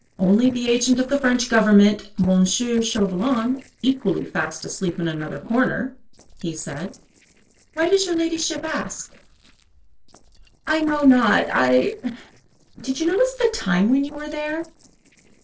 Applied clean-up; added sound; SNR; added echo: neural separator model SepFormer DNS4.